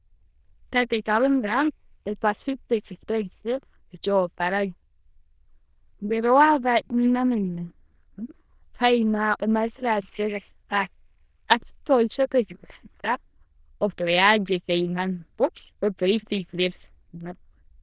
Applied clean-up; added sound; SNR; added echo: neural diffusion model UNIVERSE++.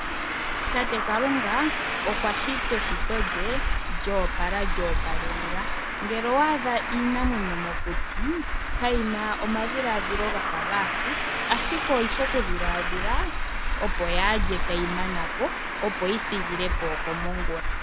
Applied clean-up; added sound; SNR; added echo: none; Traffic noise, roadway noise; -3 dB; none.